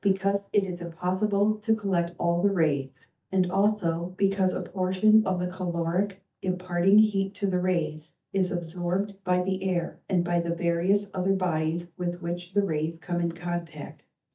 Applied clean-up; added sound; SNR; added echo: neural mask model DeepFilterNet 3.